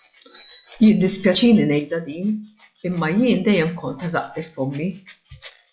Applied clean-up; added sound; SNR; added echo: classical method log-MMSE.